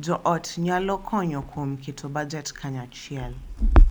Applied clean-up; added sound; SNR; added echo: none; Crackle; -4 dB; none.